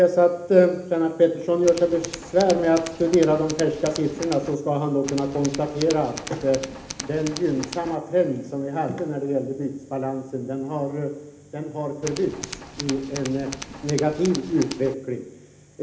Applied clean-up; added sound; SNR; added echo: none; Tools; 13 dB; reverberation time 1.0 s.